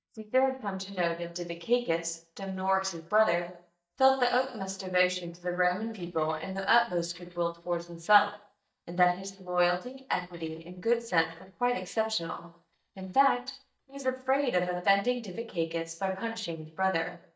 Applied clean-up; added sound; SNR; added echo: neural mask model DeepFilterNet 3.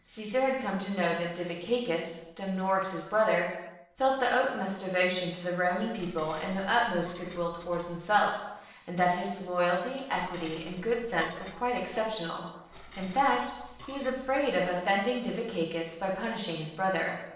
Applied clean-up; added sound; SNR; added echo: neural separator model SepFormer DNS4.